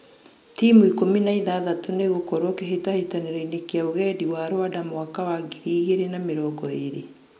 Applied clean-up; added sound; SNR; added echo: none; none; none; none.